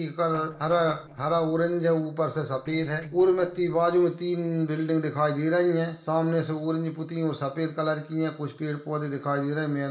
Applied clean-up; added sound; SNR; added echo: neural separator model SepFormer DNS4.